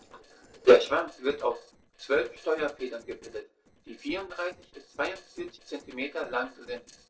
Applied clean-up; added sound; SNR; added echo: neural separator model SepFormer DNS4.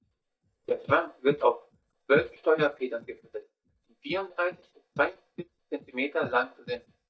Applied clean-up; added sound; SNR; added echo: neural mask model DeepFilterNet 3.